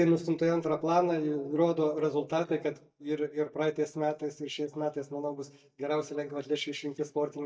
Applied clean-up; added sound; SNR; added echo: neural mask model DeepFilterNet 3.